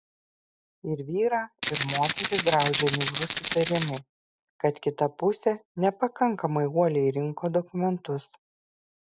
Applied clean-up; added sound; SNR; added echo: none; Rattle (instrument); -5 dB; none.